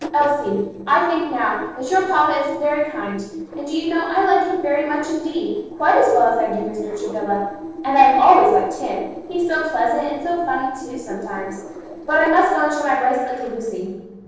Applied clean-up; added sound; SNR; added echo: neural separator model SepFormer DNS4.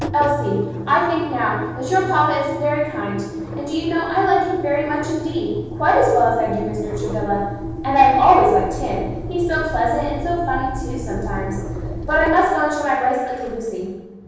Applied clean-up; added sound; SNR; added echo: none; Engine; 8 dB; reverberation time 1.3 s.